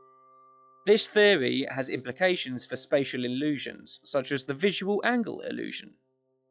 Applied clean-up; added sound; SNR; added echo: classical method log-MMSE.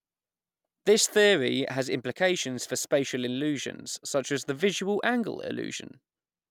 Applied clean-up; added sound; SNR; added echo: none; none; none; none.